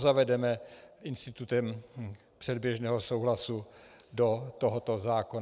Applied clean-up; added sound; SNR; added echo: none; none; none; none.